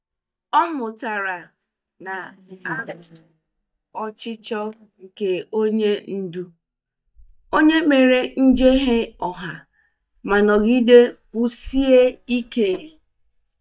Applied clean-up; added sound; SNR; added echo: neural mask model DeepFilterNet 3.